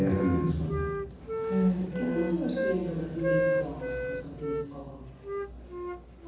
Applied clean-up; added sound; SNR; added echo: none; Wind instrument, woodwind instrument; 2 dB; reverberation time 1.1 s.